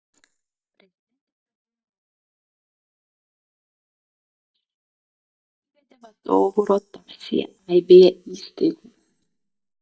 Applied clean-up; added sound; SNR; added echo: neural mask model DeepFilterNet 3.